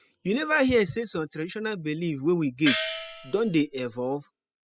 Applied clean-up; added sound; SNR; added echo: classical method spectral subtraction.